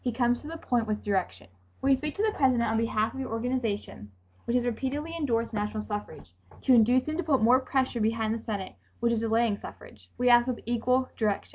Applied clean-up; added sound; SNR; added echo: none; none; none; none.